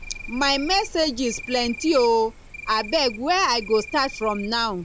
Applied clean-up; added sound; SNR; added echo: none; Cricket; 14 dB; none.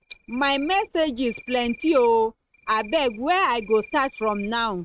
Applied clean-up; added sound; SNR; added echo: neural mask model RNNoise.